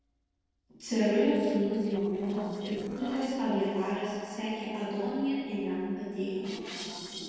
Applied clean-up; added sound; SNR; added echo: neural separator model SepFormer DNS4.